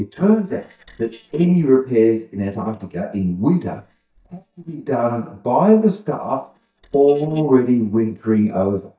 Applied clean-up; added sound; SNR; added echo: neural mask model DeepFilterNet 3.